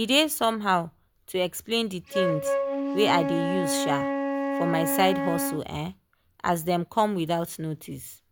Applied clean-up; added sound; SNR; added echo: none; Wind instrument, woodwind instrument; 3 dB; none.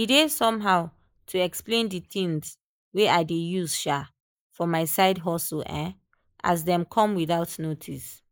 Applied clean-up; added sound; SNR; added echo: neural mask model Resemble Enhance denoiser.